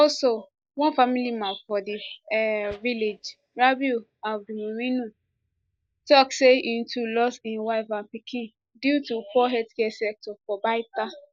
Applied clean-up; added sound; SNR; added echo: neural mask model DeepFilterNet 3.